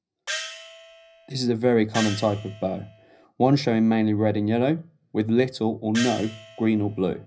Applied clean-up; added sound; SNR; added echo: none; Gong; 13 dB; reverberation time 0.4 s.